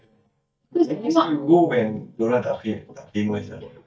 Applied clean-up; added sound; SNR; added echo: neural mask model DeepFilterNet 3.